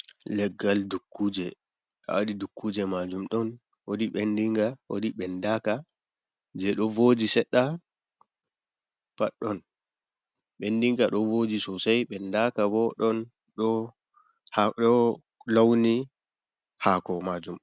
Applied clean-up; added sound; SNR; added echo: none; none; none; none.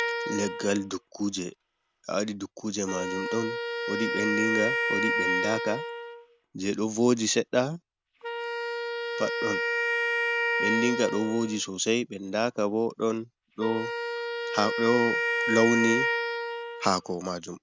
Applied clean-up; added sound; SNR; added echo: none; Wind instrument, woodwind instrument; 2 dB; none.